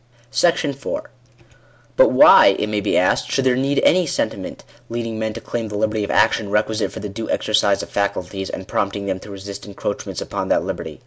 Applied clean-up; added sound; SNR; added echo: none; none; none; none.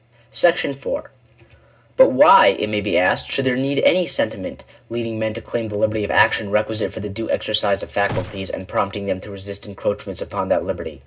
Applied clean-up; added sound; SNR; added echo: none; Gunshot, gunfire; 13 dB; reverberation time 0.2 s.